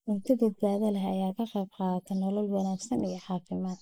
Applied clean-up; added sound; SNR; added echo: neural mask model Resemble Enhance denoiser.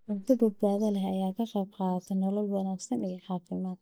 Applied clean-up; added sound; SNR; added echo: neural mask model DeepFilterNet 3.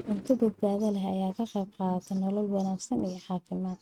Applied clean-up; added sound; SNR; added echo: neural mask model RNNoise.